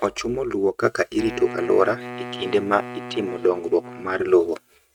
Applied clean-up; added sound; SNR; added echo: neural mask model RNNoise.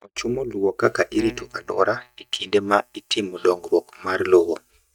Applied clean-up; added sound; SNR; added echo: neural mask model DeepFilterNet 3.